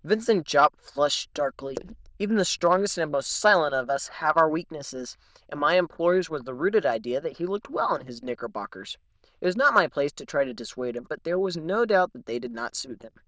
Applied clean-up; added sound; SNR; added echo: neural diffusion model UNIVERSE++.